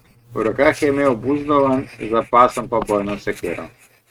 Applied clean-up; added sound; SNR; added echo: neural mask model RNNoise.